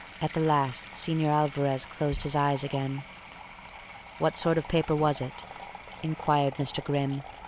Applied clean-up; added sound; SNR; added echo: none; Sink (filling or washing) / Water tap, faucet; 14 dB; none.